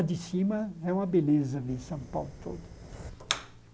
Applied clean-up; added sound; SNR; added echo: none; Fire; 12 dB; none.